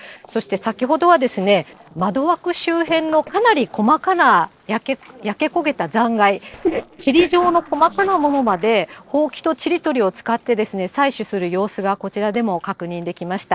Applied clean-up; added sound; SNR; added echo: neural separator model SepFormer DNS4.